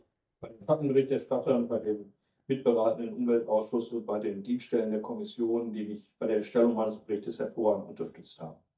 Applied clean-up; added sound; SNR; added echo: neural mask model DeepFilterNet 3.